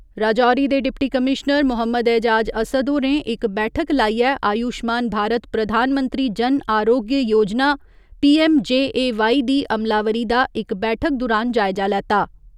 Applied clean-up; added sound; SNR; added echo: none; none; none; none.